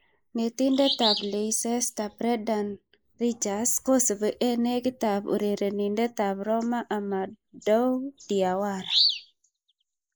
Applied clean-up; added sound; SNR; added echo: neural mask model Resemble Enhance denoiser.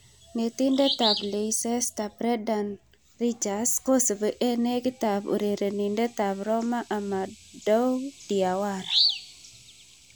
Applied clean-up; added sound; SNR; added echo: none; Bird vocalization, bird call, bird song; 8 dB; none.